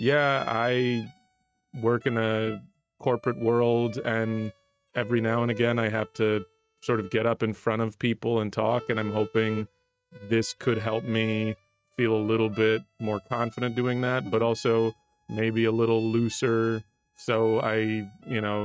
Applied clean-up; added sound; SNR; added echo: neural mask model RNNoise.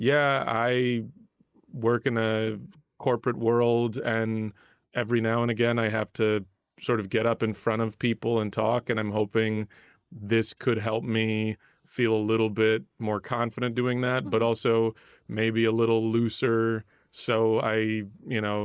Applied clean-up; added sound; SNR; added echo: neural mask model Resemble Enhance denoiser.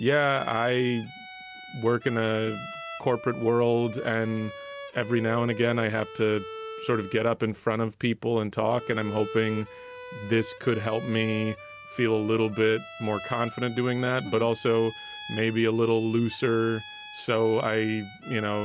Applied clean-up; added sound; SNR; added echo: none; Bowed string instrument; 14 dB; none.